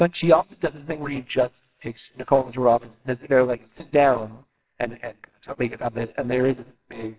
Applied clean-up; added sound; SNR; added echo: neural separator model SepFormer WHAMR!.